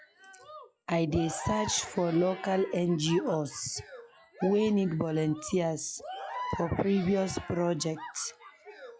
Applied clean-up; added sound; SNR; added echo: classical method log-MMSE.